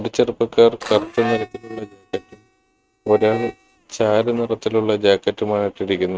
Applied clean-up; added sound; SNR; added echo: neural mask model RNNoise.